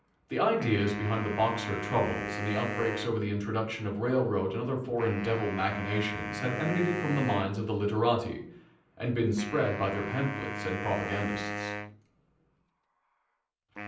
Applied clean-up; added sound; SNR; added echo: none; Wind instrument, woodwind instrument; 8 dB; reverberation time 0.6 s.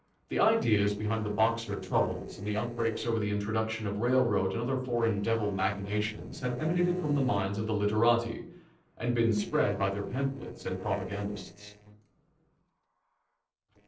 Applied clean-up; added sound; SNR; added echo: neural separator model SepFormer DNS4.